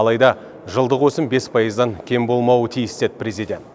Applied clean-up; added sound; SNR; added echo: none; none; none; none.